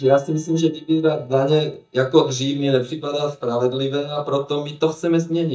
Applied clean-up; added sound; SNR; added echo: neural mask model DeepFilterNet 3.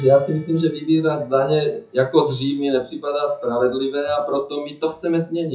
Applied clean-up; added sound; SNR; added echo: classical method WPE with log-MMSE.